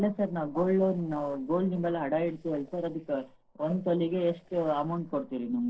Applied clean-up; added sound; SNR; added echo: neural separator model SepFormer DNS4.